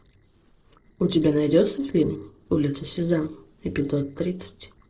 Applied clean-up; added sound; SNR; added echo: neural separator model SepFormer DNS4.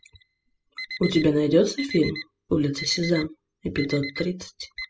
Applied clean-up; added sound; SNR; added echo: classical method spectral subtraction.